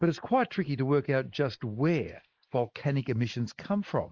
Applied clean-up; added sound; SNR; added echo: neural mask model Resemble Enhance denoiser.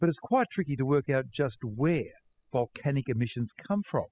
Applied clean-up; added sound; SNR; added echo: classical method spectral subtraction.